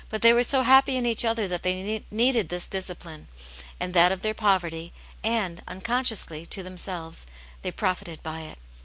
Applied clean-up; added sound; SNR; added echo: none; none; none; none.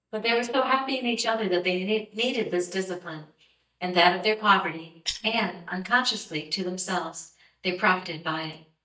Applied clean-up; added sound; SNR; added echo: neural mask model DeepFilterNet 3.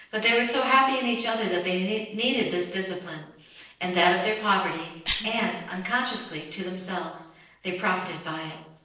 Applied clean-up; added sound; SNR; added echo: neural separator model SepFormer DNS4.